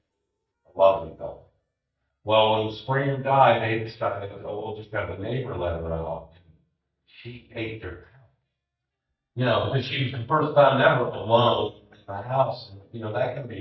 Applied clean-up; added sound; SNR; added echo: neural mask model DeepFilterNet 3.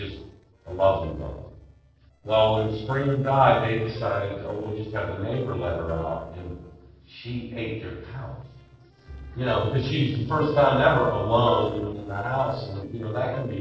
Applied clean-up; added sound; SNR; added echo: neural separator model SepFormer DNS4.